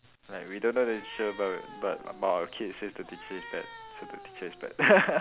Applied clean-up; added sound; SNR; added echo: none; Cat; 17 dB; none.